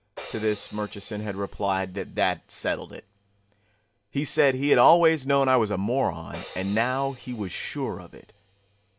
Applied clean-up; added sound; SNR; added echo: none; Crash cymbal; 16 dB; none.